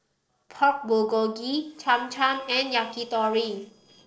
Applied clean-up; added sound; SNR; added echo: neural separator model SepFormer DNS4.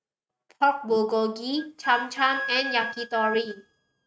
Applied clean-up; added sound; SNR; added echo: neural mask model RNNoise.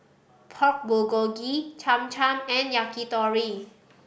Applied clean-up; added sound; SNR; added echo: none; none; none; none.